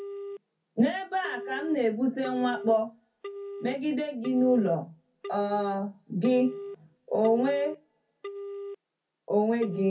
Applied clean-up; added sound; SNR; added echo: none; Telephone; 12 dB; reverberation time 0.3 s.